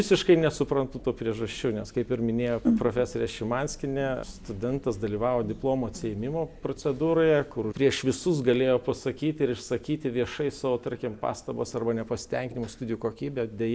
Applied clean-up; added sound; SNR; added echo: none; none; none; none.